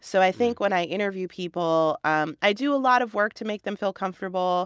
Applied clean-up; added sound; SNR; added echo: none; none; none; none.